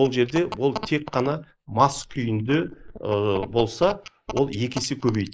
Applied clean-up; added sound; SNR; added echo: neural mask model Resemble Enhance denoiser.